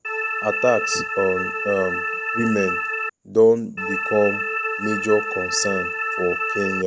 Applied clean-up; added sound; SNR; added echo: none; Organ; 2 dB; none.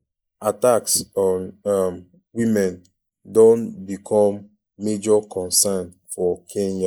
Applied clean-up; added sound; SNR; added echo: neural mask model Resemble Enhance denoiser.